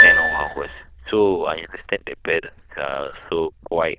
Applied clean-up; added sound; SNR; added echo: neural diffusion model UNIVERSE++.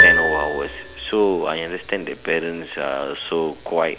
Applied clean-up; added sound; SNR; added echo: none; Piano; 0 dB; none.